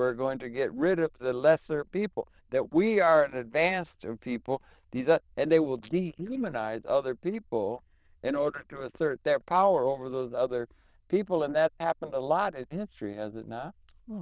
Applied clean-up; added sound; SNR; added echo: neural diffusion model UNIVERSE++.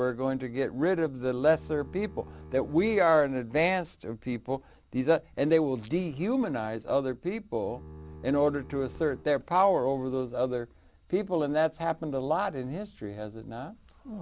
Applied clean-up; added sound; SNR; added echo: none; Bowed string instrument; 17 dB; none.